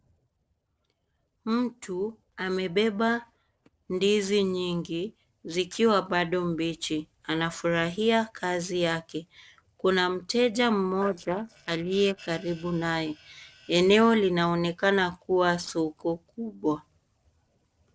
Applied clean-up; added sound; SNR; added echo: neural separator model SepFormer DNS4.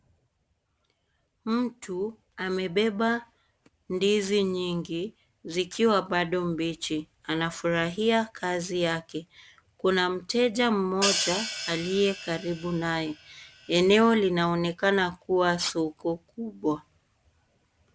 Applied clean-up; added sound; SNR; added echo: none; Hi-hat; 7 dB; none.